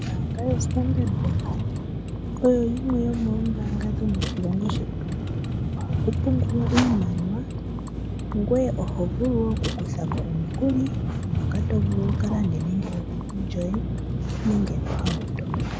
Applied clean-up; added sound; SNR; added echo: none; Vehicle; -1 dB; none.